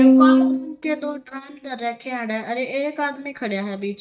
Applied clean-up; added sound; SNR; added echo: neural mask model DeepFilterNet 3.